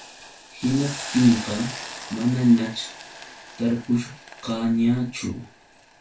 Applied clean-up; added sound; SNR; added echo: none; Hiss; 14 dB; reverberation time 0.2 s.